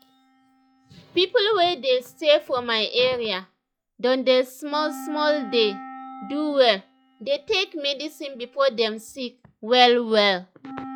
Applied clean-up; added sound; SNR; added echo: classical method log-MMSE.